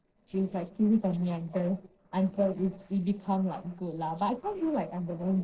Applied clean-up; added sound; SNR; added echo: neural separator model SepFormer DNS4.